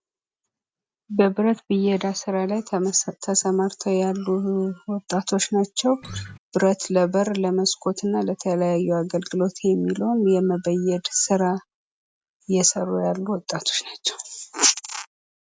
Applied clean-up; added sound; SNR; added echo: none; Acoustic guitar; 11 dB; none.